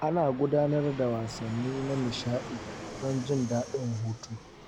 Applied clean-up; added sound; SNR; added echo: none; Fixed-wing aircraft, airplane; 12 dB; none.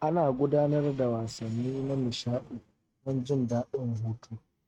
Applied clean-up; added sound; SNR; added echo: neural mask model RNNoise.